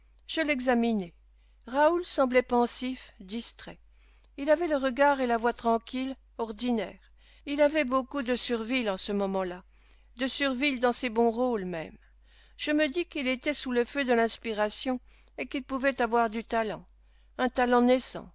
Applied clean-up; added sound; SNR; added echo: none; none; none; none.